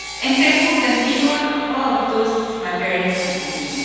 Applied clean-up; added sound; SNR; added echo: none; Sawing; 11 dB; reverberation time 2.1 s.